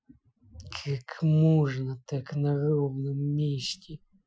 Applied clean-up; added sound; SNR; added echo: classical method Wiener filter.